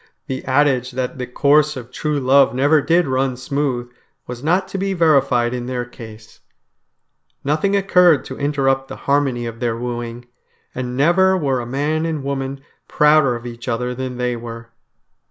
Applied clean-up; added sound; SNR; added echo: none; none; none; none.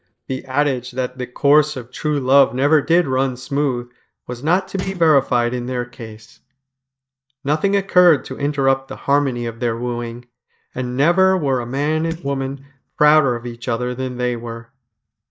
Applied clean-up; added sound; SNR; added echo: neural mask model DeepFilterNet 3.